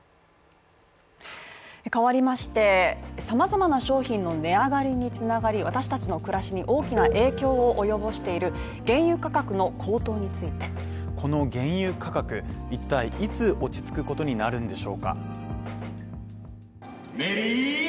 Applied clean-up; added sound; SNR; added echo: none; none; none; none.